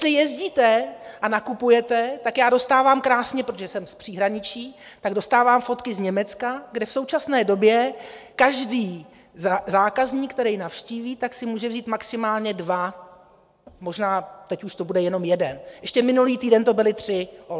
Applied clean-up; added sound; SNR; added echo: none; none; none; none.